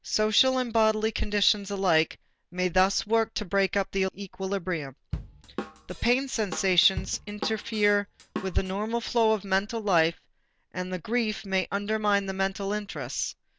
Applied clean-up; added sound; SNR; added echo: none; Drum / Drum kit; 11 dB; none.